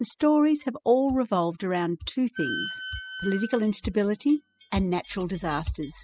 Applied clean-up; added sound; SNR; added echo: classical method spectral subtraction.